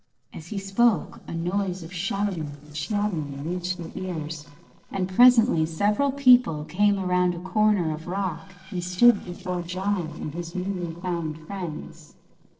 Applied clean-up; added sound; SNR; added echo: neural separator model SepFormer DNS4.